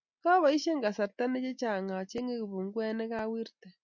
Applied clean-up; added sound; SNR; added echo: none; none; none; none.